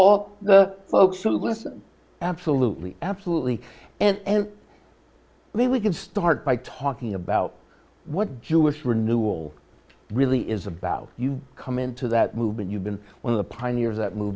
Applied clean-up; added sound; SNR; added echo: none; none; none; none.